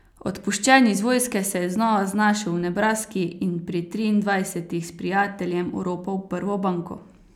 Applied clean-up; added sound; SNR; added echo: none; none; none; none.